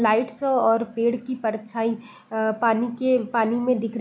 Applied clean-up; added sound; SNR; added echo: none; none; none; none.